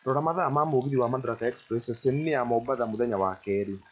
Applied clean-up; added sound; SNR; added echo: classical method log-MMSE.